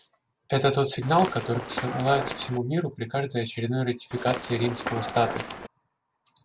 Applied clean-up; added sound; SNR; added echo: none; Run; 6 dB; none.